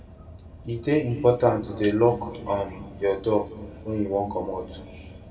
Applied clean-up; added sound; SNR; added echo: none; Car; 18 dB; reverberation time 1.5 s.